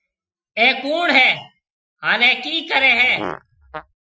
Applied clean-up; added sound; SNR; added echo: classical method Wiener filter.